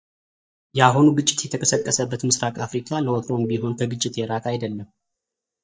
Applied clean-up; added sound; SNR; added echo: neural mask model DeepFilterNet 3.